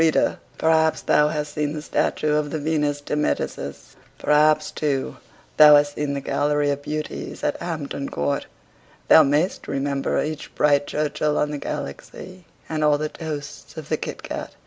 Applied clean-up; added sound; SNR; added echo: none; none; none; none.